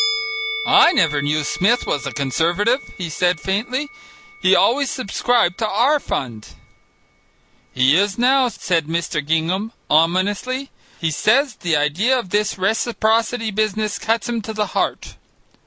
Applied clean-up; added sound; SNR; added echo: none; Musical instrument; 14 dB; none.